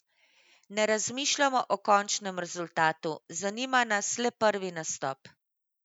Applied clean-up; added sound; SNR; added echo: none; none; none; none.